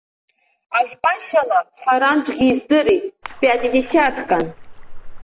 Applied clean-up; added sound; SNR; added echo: none; Splash, splatter; 12 dB; none.